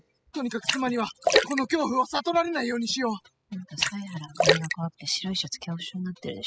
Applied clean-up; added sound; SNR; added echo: classical method spectral subtraction.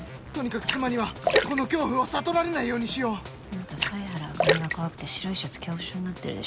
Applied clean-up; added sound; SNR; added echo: none; Splash, splatter; 0 dB; none.